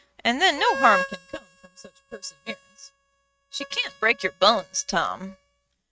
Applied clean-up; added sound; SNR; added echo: neural mask model RNNoise.